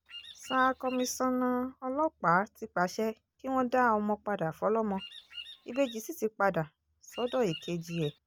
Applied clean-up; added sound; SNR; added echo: none; Bird vocalization, bird call, bird song; 16 dB; none.